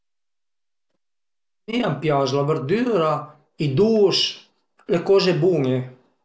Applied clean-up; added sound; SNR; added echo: none; none; none; none.